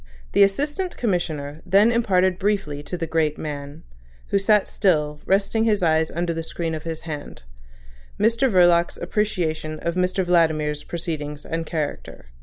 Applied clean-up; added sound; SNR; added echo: none; none; none; none.